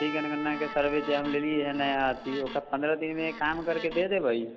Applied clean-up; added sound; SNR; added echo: none; Wood + Trumpet; 13 dB; none.